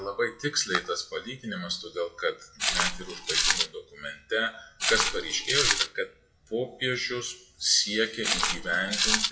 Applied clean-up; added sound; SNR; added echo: classical method WPE with log-MMSE.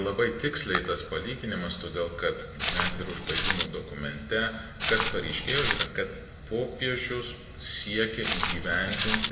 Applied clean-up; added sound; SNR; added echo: none; Walk, footsteps; -3 dB; reverberation time 1.0 s.